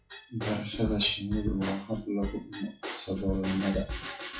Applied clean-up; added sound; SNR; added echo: classical method WPE with log-MMSE.